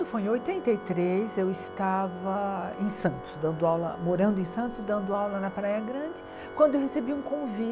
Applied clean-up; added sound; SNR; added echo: none; Organ; 12 dB; none.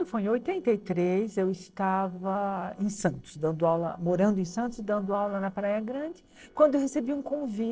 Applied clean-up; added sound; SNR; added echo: neural separator model SepFormer DNS4.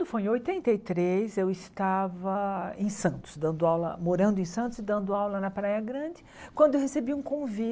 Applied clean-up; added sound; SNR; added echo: none; none; none; none.